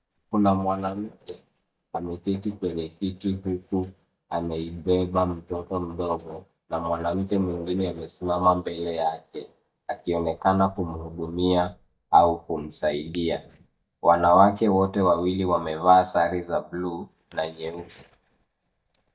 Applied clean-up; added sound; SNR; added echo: neural mask model DeepFilterNet 3.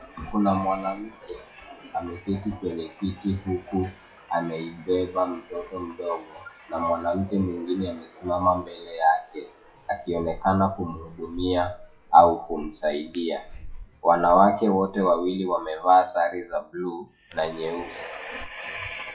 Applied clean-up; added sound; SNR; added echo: classical method WPE with log-MMSE.